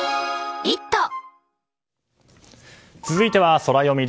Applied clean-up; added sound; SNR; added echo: none; Wind instrument, woodwind instrument; 15 dB; none.